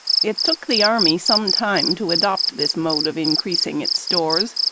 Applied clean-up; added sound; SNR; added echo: neural mask model Resemble Enhance denoiser.